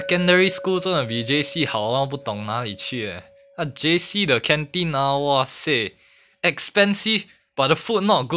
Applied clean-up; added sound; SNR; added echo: none; Chink, clink; 19 dB; none.